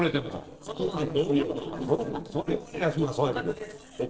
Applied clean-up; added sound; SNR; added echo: neural separator model SepFormer DNS4.